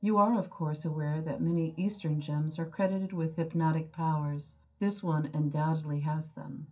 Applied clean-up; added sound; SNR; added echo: none; none; none; reverberation time 0.3 s.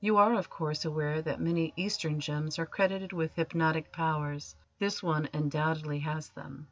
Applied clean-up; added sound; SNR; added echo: none; none; none; none.